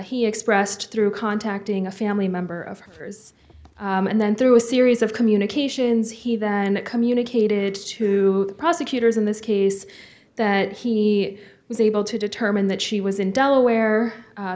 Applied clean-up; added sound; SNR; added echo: none; none; none; none.